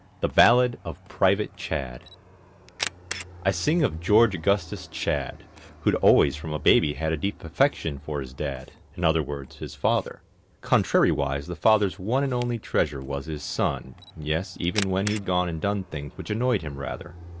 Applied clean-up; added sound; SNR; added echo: none; Camera + Fixed-wing aircraft, airplane; 16 dB; none.